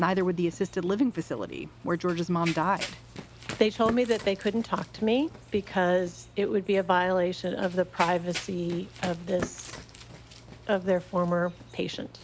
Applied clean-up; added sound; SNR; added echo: none; Run; 15 dB; none.